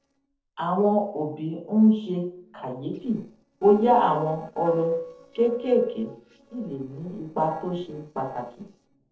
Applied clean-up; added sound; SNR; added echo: neural separator model SepFormer DNS4.